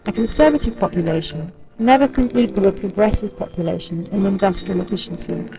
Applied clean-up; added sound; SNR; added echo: neural separator model SepFormer DNS4.